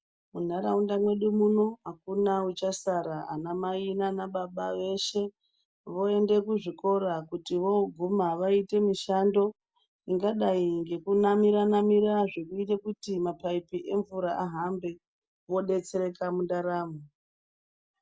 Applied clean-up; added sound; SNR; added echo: none; none; none; none.